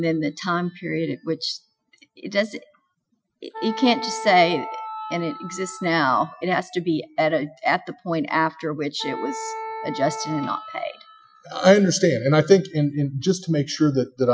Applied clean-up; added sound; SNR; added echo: classical method Wiener filter.